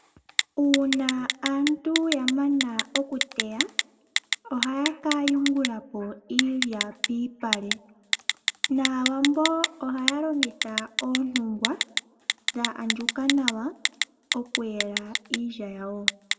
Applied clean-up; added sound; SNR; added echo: none; Telephone; 2 dB; reverberation time 1.0 s.